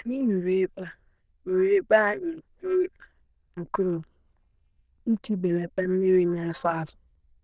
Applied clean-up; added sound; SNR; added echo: neural diffusion model UNIVERSE++.